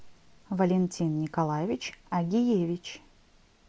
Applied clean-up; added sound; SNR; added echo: none; none; none; none.